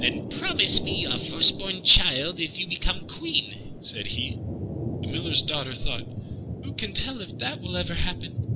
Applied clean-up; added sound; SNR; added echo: none; Thunder; 7 dB; none.